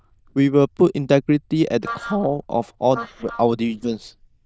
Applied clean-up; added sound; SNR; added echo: neural diffusion model UNIVERSE++.